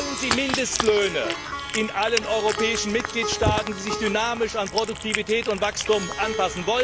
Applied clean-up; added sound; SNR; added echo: none; Plucked string instrument + Cat; 5 dB; none.